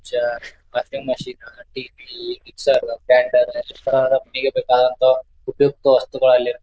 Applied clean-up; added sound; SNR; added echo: neural diffusion model UNIVERSE++.